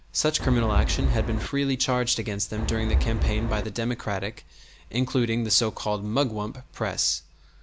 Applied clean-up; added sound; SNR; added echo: none; Wind; -3 dB; none.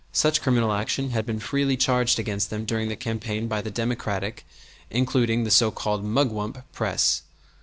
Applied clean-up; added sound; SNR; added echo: neural separator model SepFormer DNS4.